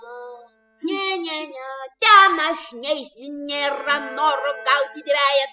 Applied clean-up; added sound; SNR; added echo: classical method spectral subtraction.